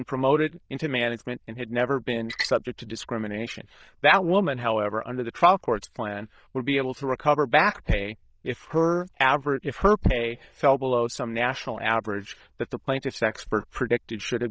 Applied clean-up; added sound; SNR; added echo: neural diffusion model UNIVERSE++.